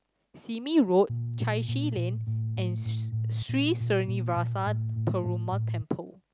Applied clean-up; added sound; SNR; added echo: none; Bass guitar; -1 dB; none.